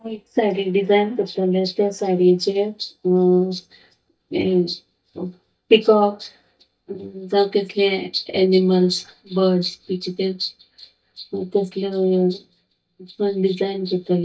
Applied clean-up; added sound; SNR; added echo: neural mask model DeepFilterNet 3.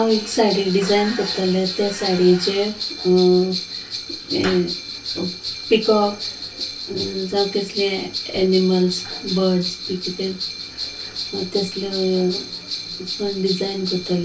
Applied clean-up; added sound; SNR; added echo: none; Bell; 9 dB; reverberation time 0.1 s.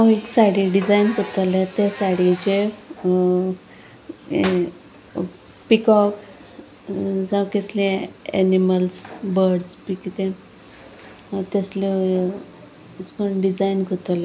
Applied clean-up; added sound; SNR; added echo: none; none; none; none.